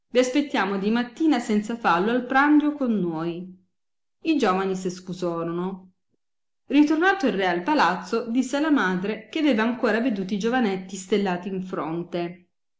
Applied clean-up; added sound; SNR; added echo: none; none; none; none.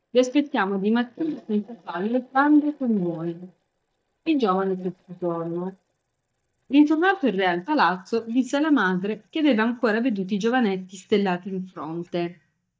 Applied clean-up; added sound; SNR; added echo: neural mask model DeepFilterNet 3.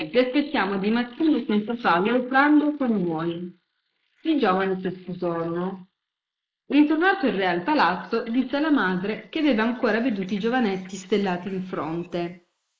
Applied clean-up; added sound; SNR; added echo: neural mask model Resemble Enhance denoiser.